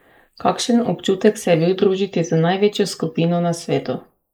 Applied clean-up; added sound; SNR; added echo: neural mask model Resemble Enhance denoiser.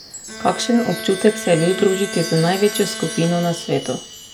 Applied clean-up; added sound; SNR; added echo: none; Chime + Bowed string instrument; 11 dB; none.